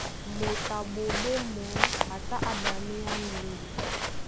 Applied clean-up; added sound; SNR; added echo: none; Walk, footsteps; -4 dB; none.